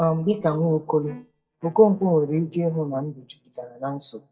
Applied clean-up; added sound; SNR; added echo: neural mask model DeepFilterNet 3.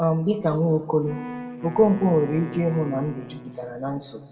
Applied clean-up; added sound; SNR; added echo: none; Wind instrument, woodwind instrument; 14 dB; reverberation time 1.3 s.